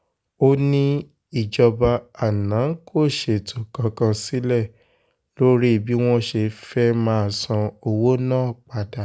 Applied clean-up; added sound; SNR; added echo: none; none; none; none.